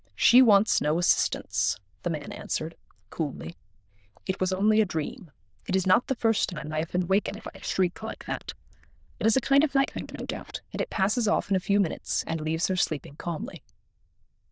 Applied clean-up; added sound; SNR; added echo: neural diffusion model UNIVERSE++.